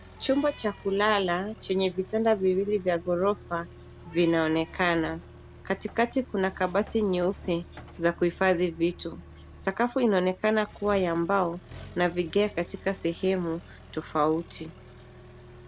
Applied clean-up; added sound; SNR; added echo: none; Meow + Accelerating, revving, vroom; 19 dB; none.